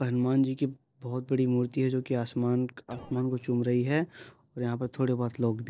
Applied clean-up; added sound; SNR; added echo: neural separator model SepFormer DNS4.